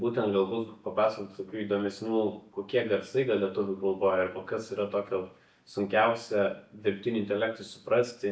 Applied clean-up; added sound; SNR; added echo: none; none; none; none.